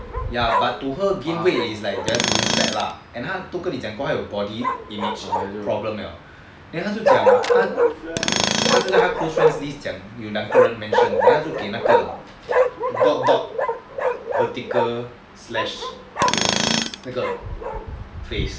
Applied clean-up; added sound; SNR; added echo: none; Bark + Tools; -4 dB; none.